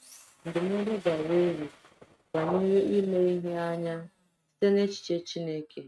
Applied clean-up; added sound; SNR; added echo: neural mask model RNNoise.